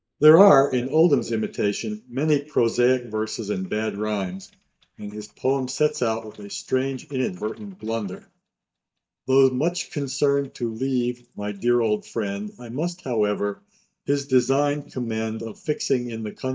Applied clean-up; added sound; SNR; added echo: neural mask model DeepFilterNet 3.